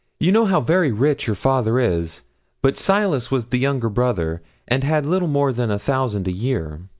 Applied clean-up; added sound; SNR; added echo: none; none; none; none.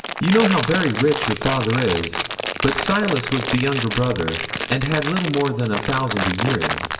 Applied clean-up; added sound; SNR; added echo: none; Crumpling, crinkling; 5 dB; reverberation time 1.1 s.